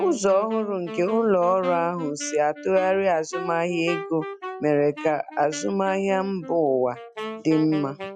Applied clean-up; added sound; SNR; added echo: classical method Wiener filter.